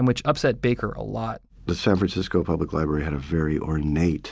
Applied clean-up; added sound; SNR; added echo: none; none; none; none.